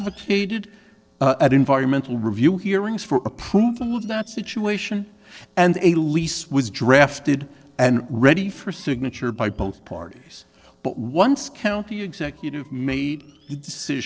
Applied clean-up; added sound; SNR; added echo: neural separator model SepFormer DNS4.